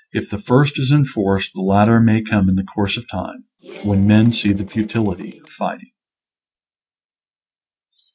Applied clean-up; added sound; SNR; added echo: neural mask model RNNoise.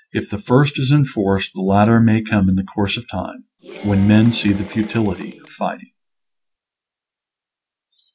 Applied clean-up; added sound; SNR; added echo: none; Applause / Cheering; 20 dB; none.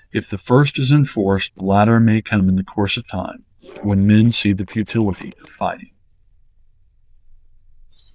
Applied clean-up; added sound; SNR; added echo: neural diffusion model UNIVERSE++.